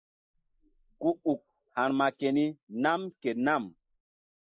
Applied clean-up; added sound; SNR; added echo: neural mask model Resemble Enhance denoiser.